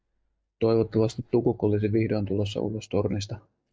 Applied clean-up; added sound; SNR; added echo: neural mask model DeepFilterNet 3.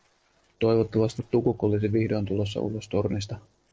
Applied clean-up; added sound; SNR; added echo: neural separator model SepFormer DNS4.